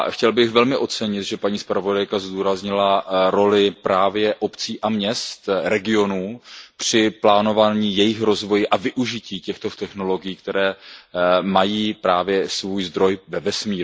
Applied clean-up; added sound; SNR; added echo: none; none; none; none.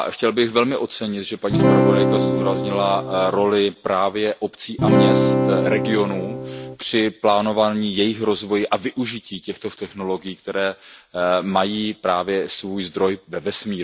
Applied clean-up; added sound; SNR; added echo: none; Acoustic guitar / Strum; -3 dB; none.